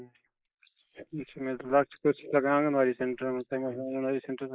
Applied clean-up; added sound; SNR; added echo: neural mask model Resemble Enhance denoiser.